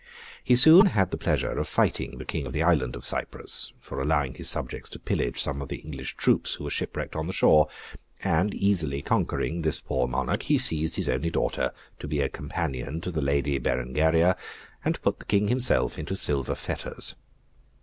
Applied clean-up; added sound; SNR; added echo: none; none; none; none.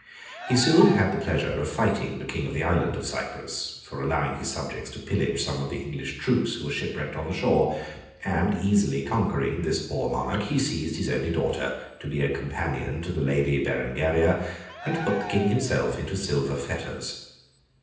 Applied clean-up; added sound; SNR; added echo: none; Cheering; 11 dB; reverberation time 0.9 s.